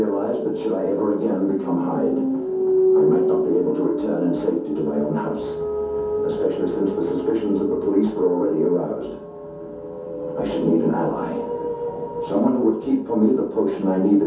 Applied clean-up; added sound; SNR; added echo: none; none; none; reverberation time 0.6 s.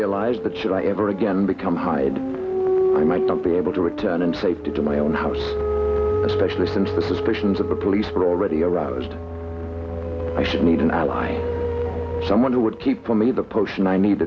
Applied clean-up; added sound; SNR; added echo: none; none; none; none.